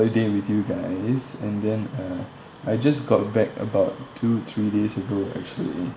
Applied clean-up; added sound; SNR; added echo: none; none; none; none.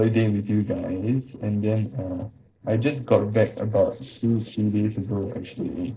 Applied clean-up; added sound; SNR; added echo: neural separator model SepFormer DNS4.